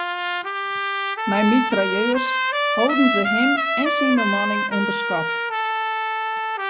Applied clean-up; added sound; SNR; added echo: none; Trumpet; -1 dB; none.